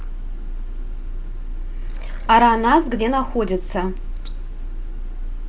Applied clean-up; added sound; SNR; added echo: none; Water; 20 dB; none.